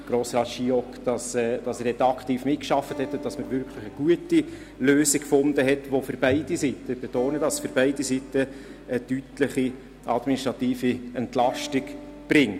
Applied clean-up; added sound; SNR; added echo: none; Acoustic guitar; 19 dB; none.